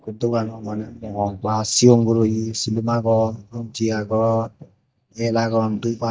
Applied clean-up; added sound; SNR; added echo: neural mask model DeepFilterNet 3.